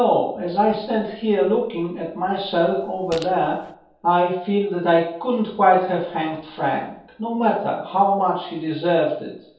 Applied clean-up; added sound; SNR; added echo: none; Fart; 19 dB; reverberation time 0.7 s.